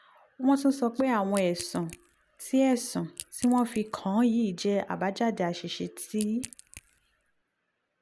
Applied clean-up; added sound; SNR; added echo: none; Crack / Crushing; 17 dB; none.